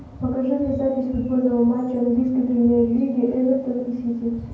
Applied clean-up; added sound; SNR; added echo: none; Dog; 17 dB; reverberation time 0.9 s.